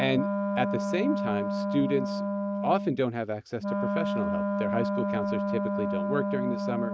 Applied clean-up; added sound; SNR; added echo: neural mask model RNNoise.